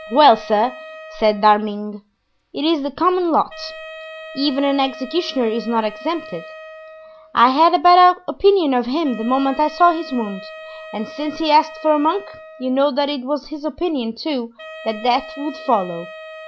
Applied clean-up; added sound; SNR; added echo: none; Wind instrument, woodwind instrument; 18 dB; none.